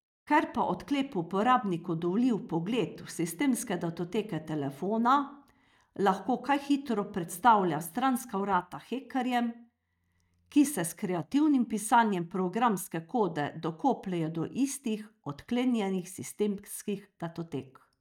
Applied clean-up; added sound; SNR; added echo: neural mask model DeepFilterNet 3.